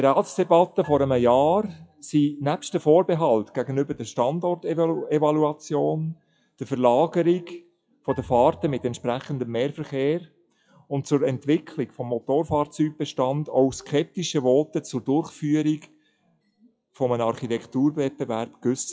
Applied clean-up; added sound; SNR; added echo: classical method WPE with log-MMSE.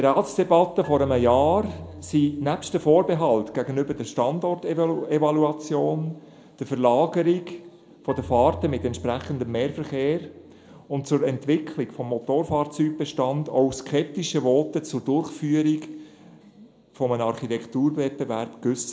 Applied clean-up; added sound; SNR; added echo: none; Marimba, xylophone; 17 dB; reverberation time 0.4 s.